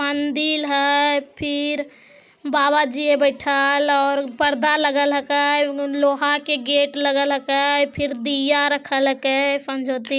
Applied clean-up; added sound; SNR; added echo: none; none; none; none.